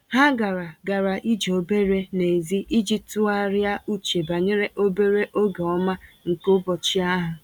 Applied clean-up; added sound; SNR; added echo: none; none; none; none.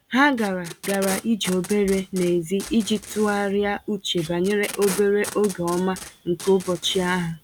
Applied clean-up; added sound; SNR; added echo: none; Packing tape, duct tape; 14 dB; none.